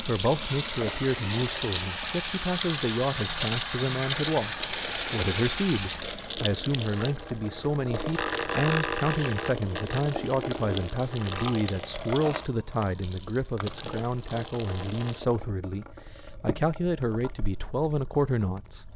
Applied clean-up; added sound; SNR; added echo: none; Sink (filling or washing) / Water tap, faucet; 3 dB; none.